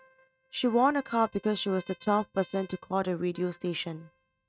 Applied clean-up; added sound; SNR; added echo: neural mask model RNNoise.